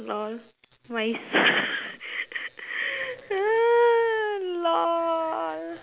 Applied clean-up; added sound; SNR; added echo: none; none; none; none.